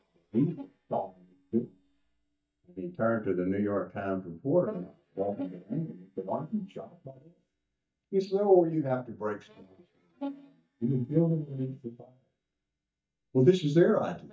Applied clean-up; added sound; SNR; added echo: neural mask model DeepFilterNet 3.